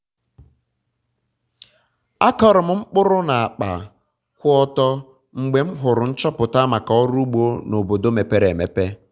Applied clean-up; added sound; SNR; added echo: none; none; none; none.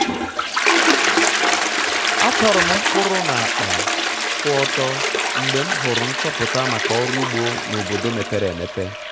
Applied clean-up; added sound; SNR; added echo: none; Toilet flush; -4 dB; none.